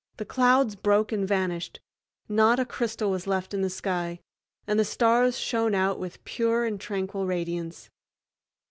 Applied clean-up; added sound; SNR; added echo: none; none; none; none.